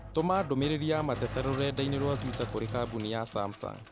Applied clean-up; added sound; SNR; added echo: none; Sink (filling or washing); 8 dB; none.